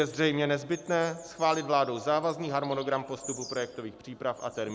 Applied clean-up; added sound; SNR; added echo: none; Bird vocalization, bird call, bird song; 19 dB; none.